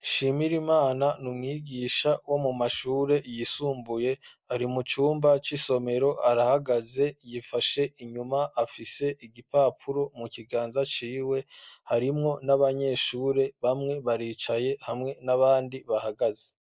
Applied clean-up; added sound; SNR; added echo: none; none; none; none.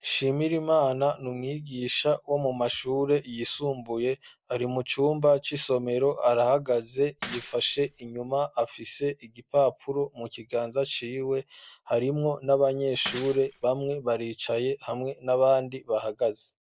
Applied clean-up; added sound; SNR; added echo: none; Shatter / Crushing; 15 dB; none.